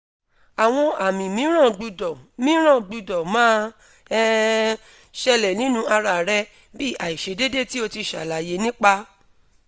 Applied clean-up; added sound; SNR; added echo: none; none; none; none.